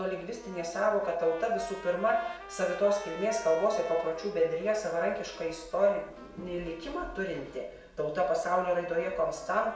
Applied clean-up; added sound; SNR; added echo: none; Trumpet; 18 dB; reverberation time 0.4 s.